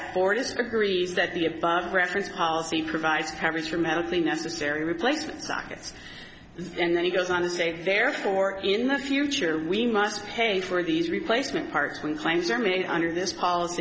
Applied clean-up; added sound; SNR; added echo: none; none; none; none.